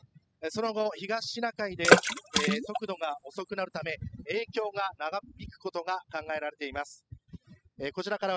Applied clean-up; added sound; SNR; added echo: classical method spectral subtraction.